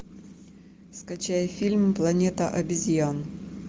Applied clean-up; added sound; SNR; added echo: none; none; none; none.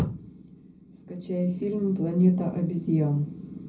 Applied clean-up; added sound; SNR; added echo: none; none; none; reverberation time 0.4 s.